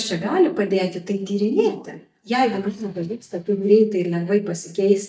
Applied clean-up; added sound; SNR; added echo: neural mask model DeepFilterNet 3.